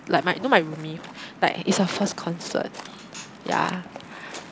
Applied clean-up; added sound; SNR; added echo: none; Waves, surf; 16 dB; none.